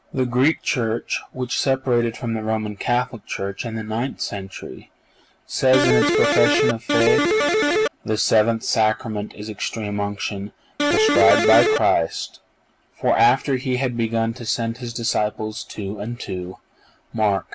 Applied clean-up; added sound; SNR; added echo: none; Electric guitar; -4 dB; none.